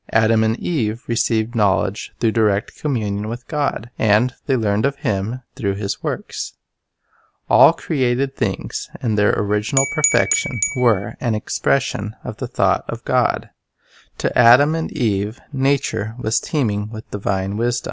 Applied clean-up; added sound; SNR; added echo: none; Glass / Bell; 3 dB; none.